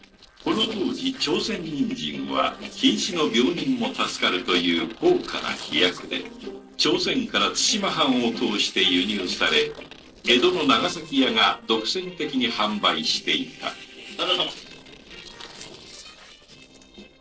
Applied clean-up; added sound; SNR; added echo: neural separator model SepFormer DNS4.